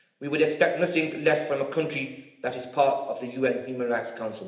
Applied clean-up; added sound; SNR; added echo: none; none; none; reverberation time 0.8 s.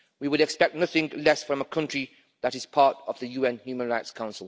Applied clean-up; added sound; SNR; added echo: none; none; none; none.